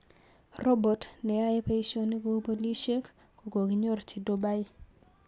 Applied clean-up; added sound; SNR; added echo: none; none; none; none.